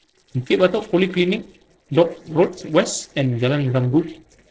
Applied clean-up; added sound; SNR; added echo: neural separator model SepFormer DNS4.